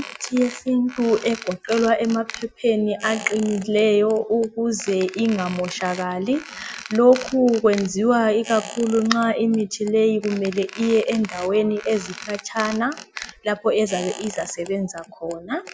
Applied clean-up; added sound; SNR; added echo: none; Squeak; 17 dB; none.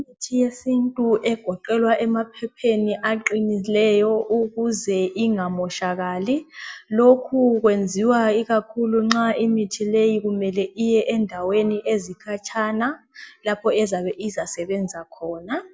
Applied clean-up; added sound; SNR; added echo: none; none; none; none.